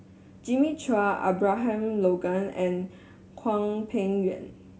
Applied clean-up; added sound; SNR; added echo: none; none; none; none.